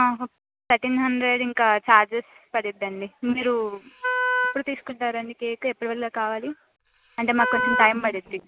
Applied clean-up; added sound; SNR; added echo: none; Wind instrument, woodwind instrument; 3 dB; none.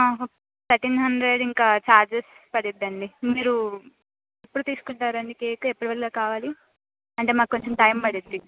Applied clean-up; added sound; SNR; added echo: none; none; none; none.